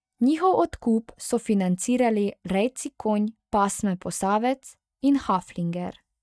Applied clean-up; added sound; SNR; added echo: neural mask model DeepFilterNet 3.